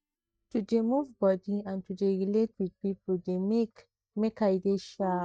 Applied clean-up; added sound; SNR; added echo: neural mask model DeepFilterNet 3.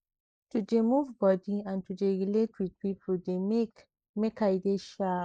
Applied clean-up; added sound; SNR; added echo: neural mask model Resemble Enhance denoiser.